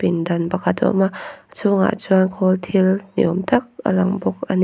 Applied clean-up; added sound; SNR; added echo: none; none; none; none.